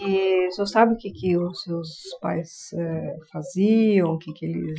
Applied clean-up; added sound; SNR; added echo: classical method Wiener filter.